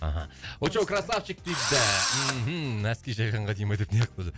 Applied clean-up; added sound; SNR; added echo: none; Engine / Drill; 1 dB; none.